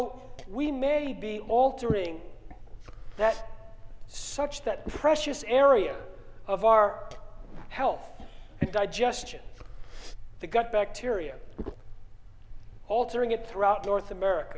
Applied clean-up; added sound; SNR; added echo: none; Liquid; 10 dB; none.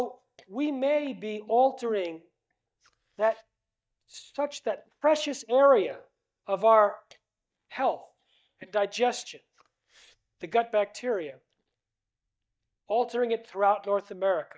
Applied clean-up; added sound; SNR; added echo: neural mask model DeepFilterNet 3.